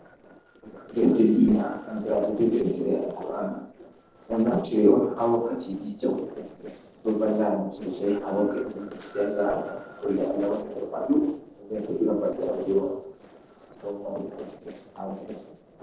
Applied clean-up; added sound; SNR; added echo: neural separator model SepFormer DNS4.